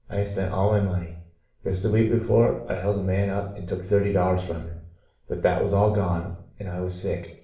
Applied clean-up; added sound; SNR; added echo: none; none; none; reverberation time 0.6 s.